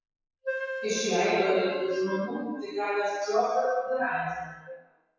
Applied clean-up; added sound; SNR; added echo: classical method WPE with log-MMSE.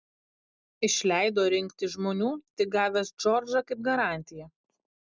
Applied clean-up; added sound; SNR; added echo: none; none; none; none.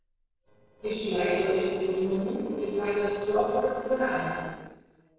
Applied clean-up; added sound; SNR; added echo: neural separator model SepFormer DNS4.